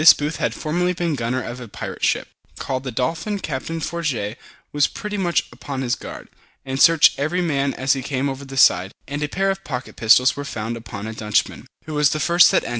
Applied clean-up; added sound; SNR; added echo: none; none; none; none.